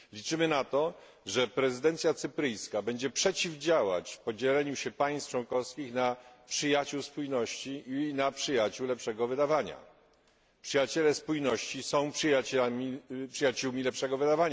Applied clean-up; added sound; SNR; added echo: none; none; none; none.